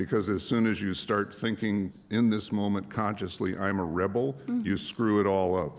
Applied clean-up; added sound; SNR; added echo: none; none; none; none.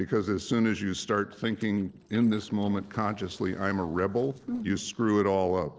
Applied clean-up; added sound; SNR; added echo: neural separator model SepFormer DNS4.